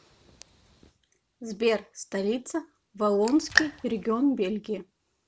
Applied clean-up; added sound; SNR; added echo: none; Raindrop; 2 dB; none.